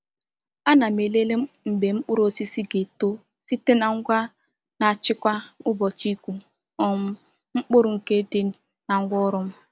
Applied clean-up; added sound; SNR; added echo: none; none; none; none.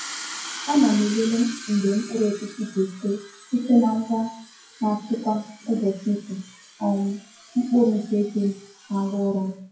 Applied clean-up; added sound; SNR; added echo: classical method WPE with log-MMSE.